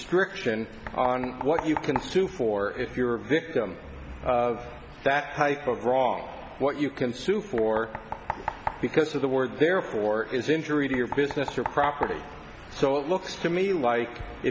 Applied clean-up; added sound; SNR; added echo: none; Knock; 12 dB; none.